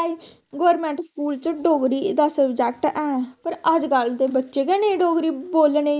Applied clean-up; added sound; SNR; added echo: neural mask model Resemble Enhance denoiser.